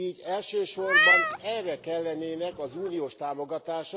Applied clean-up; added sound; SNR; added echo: none; Meow; -5 dB; none.